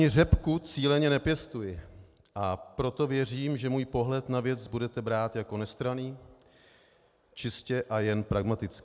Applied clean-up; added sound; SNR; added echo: none; none; none; none.